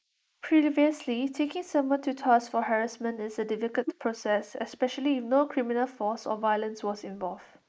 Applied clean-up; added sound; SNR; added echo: neural mask model Resemble Enhance denoiser.